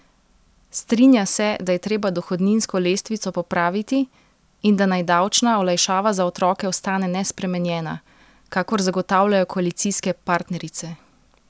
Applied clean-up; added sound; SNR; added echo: none; none; none; none.